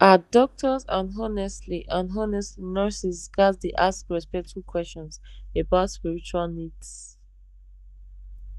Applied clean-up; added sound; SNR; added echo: neural mask model DeepFilterNet 3.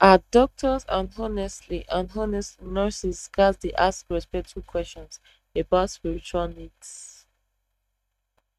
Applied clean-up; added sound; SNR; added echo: neural mask model RNNoise.